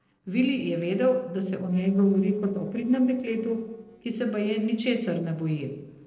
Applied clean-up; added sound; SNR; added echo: neural separator model SepFormer DNS4.